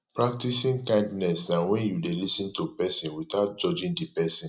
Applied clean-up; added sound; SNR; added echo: none; none; none; none.